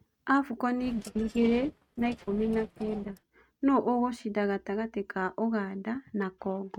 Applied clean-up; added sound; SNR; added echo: neural mask model RNNoise.